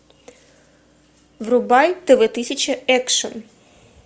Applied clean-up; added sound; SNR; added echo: none; none; none; none.